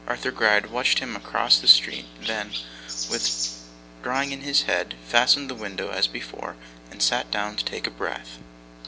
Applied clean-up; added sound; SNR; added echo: none; Chirp, tweet; 12 dB; none.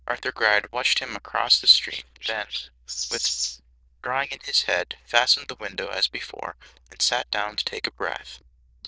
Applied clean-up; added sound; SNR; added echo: neural diffusion model UNIVERSE++.